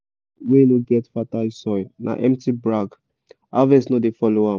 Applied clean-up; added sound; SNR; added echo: none; none; none; none.